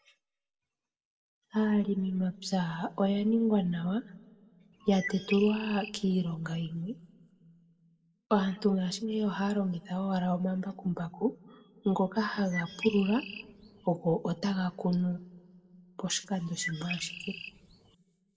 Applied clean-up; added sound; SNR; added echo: none; Bird; 11 dB; reverberation time 0.2 s.